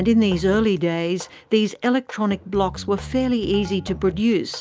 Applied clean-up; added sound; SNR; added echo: none; none; none; none.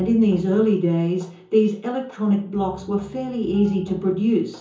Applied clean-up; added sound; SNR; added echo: none; none; none; reverberation time 0.6 s.